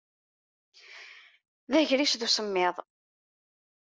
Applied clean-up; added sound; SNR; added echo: none; none; none; none.